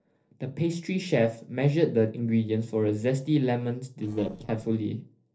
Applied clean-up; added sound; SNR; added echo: neural separator model SepFormer DNS4.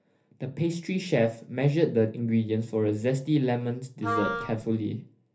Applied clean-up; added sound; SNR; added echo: none; Wind instrument, woodwind instrument; 5 dB; reverberation time 0.3 s.